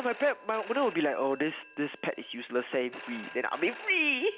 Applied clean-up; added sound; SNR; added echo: none; Telephone; 17 dB; none.